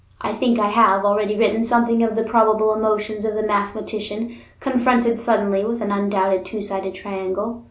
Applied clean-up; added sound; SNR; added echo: none; none; none; none.